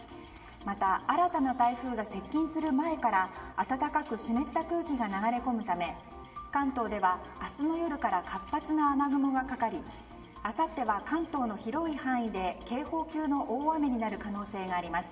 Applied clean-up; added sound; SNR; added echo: none; none; none; reverberation time 2.0 s.